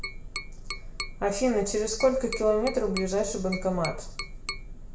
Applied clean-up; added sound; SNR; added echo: none; Tap; 12 dB; reverberation time 0.6 s.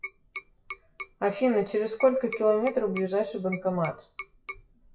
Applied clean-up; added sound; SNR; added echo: classical method WPE with log-MMSE.